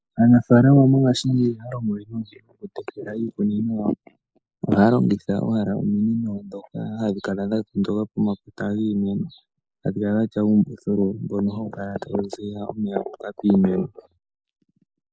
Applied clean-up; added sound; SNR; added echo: neural mask model Resemble Enhance denoiser.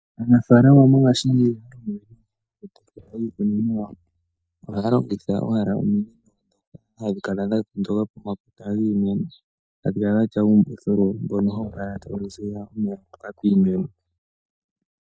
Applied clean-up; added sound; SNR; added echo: neural mask model DeepFilterNet 3.